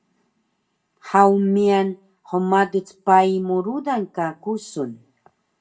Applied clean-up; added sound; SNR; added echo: none; none; none; reverberation time 0.2 s.